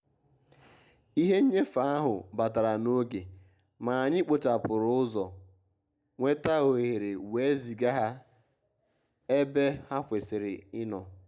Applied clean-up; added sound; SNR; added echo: none; none; none; none.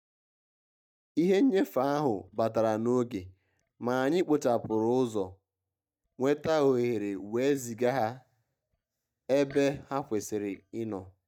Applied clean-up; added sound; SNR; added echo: neural mask model DeepFilterNet 3.